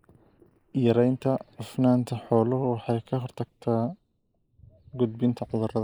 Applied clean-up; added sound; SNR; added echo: neural mask model Resemble Enhance denoiser.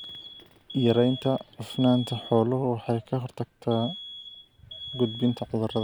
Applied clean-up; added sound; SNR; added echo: none; Alarm; 16 dB; none.